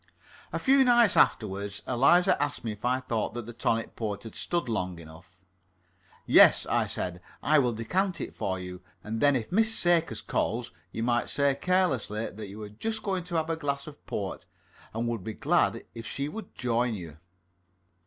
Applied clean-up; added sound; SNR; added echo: none; none; none; none.